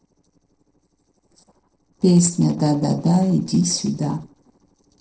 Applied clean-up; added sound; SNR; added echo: neural separator model SepFormer DNS4.